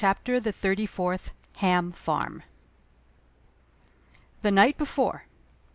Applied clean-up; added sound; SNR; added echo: none; none; none; none.